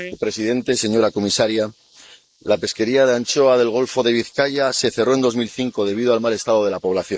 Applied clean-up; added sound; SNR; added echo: neural mask model Resemble Enhance denoiser.